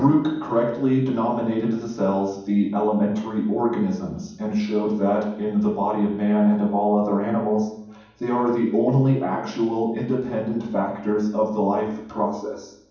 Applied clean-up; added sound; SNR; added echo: none; none; none; reverberation time 1.2 s.